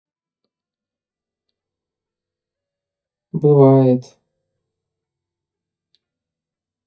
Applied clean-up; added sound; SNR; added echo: neural mask model DeepFilterNet 3.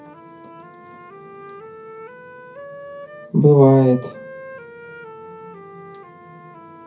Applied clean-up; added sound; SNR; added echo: none; Wind instrument, woodwind instrument; 17 dB; reverberation time 0.3 s.